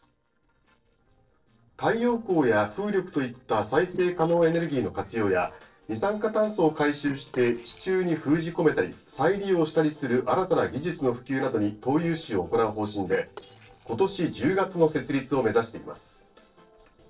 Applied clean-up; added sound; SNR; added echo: neural separator model SepFormer DNS4.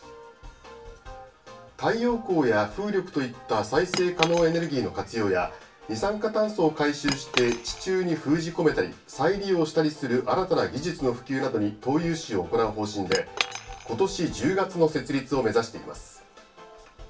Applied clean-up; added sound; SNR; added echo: none; Cutlery, silverware / Chink, clink; 10 dB; reverberation time 0.2 s.